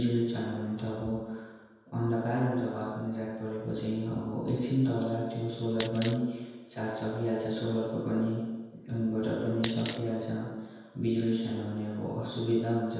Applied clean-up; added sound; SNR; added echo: none; Coin (dropping); 9 dB; reverberation time 1.2 s.